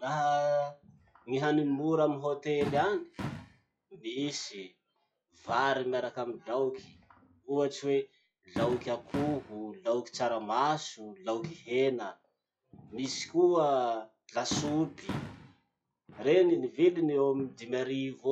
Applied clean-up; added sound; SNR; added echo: classical method log-MMSE.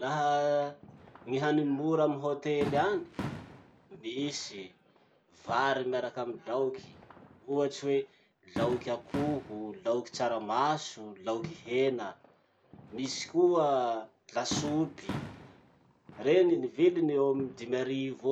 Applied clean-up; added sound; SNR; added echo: none; Fireworks; 14 dB; none.